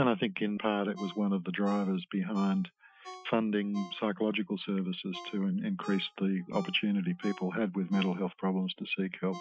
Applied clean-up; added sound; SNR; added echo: classical method Wiener filter.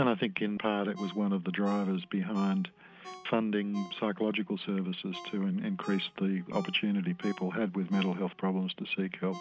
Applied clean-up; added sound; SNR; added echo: none; Ringtone; 20 dB; none.